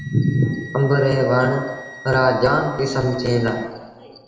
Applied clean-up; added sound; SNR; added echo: none; Wind instrument, woodwind instrument; 19 dB; reverberation time 1.2 s.